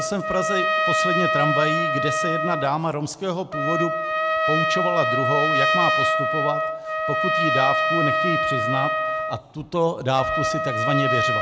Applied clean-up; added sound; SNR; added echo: none; Trumpet; -4 dB; none.